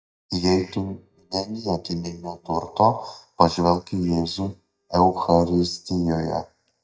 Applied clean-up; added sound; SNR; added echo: neural mask model DeepFilterNet 3.